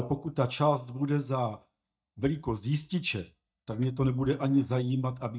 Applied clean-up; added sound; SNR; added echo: neural mask model DeepFilterNet 3.